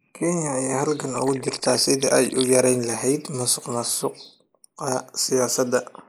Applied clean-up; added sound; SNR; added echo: neural mask model Resemble Enhance denoiser.